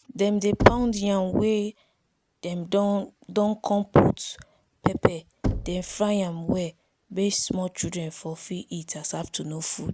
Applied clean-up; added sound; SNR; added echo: none; Knock / Wood; 9 dB; none.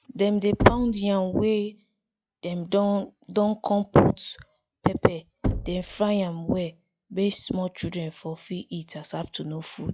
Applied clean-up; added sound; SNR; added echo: classical method log-MMSE.